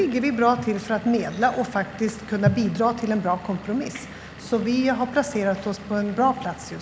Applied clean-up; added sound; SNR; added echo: none; Engine / Vehicle; 19 dB; none.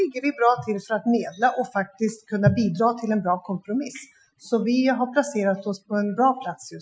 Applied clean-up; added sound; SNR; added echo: classical method Wiener filter.